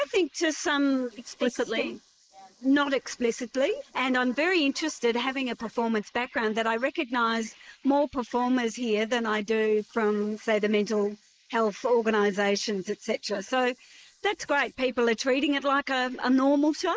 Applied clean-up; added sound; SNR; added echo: neural mask model Resemble Enhance denoiser.